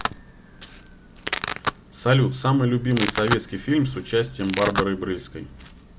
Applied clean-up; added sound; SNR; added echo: none; Domestic sounds, home sounds; 8 dB; none.